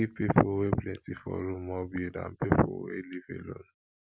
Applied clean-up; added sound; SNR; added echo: none; none; none; none.